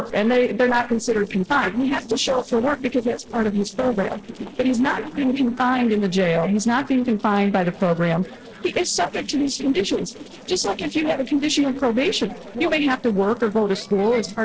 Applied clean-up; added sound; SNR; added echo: neural separator model SepFormer DNS4.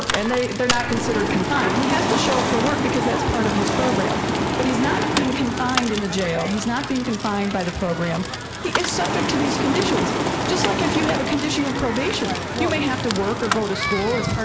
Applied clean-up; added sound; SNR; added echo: none; Mechanical fan + Crackle; 0 dB; none.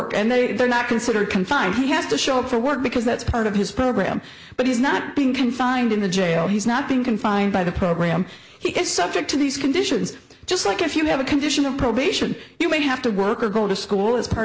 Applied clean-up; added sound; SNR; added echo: none; none; none; none.